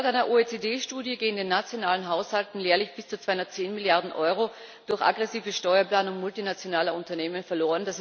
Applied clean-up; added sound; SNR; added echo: none; none; none; none.